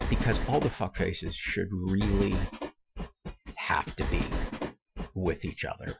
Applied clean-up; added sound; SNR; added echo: classical method Wiener filter.